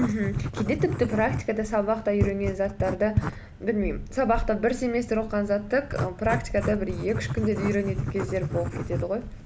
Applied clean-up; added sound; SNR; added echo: none; Writing; 5 dB; none.